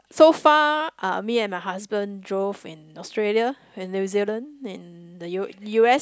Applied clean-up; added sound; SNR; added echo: none; none; none; none.